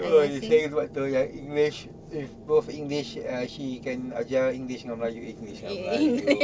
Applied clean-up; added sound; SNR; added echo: none; none; none; none.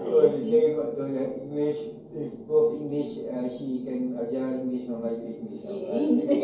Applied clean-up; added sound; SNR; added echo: none; none; none; reverberation time 2.3 s.